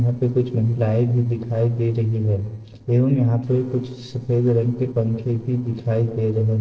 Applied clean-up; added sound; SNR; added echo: neural separator model SepFormer DNS4.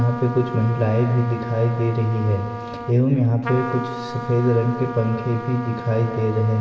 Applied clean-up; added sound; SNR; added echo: none; Trumpet; 11 dB; reverberation time 2.1 s.